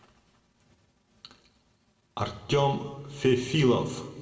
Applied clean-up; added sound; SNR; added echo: none; none; none; reverberation time 1.4 s.